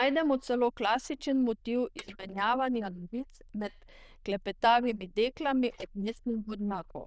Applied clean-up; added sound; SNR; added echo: neural diffusion model UNIVERSE++.